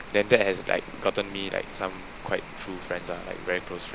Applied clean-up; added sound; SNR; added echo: none; Rain; 12 dB; none.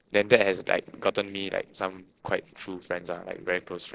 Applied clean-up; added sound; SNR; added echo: neural separator model SepFormer DNS4.